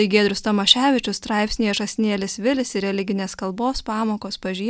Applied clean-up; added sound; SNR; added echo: none; none; none; none.